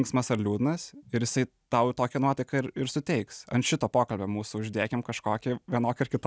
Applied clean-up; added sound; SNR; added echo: none; none; none; none.